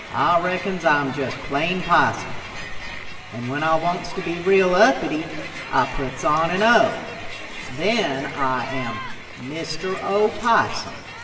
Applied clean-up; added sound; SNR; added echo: none; Crowd; 12 dB; reverberation time 1.9 s.